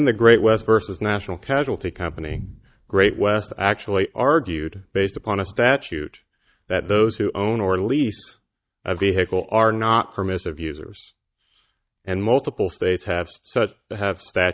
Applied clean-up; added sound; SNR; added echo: neural mask model DeepFilterNet 3.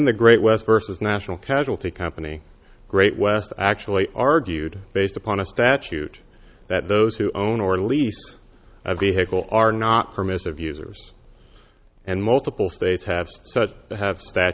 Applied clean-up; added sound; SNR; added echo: none; none; none; none.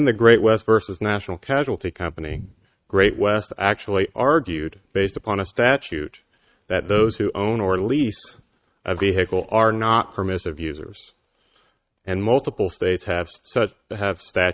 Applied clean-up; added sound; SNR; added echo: neural mask model RNNoise.